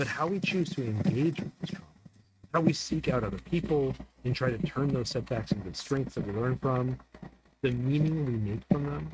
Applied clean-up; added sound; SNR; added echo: neural mask model RNNoise.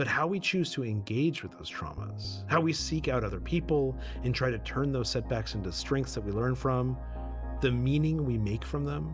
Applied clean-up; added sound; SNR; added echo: none; none; none; none.